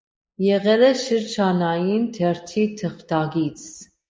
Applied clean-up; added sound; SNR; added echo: neural mask model Resemble Enhance denoiser.